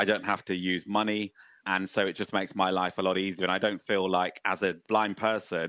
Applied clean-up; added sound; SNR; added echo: none; none; none; none.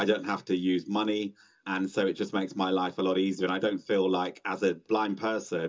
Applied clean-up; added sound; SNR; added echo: none; none; none; reverberation time 0.2 s.